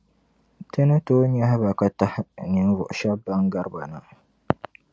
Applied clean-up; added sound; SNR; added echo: none; none; none; none.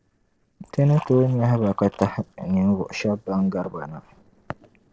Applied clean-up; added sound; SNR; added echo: neural separator model SepFormer DNS4.